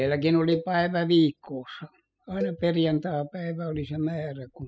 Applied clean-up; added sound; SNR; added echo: classical method spectral subtraction.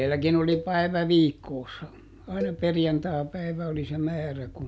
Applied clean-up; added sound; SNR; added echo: none; Cowbell; 14 dB; none.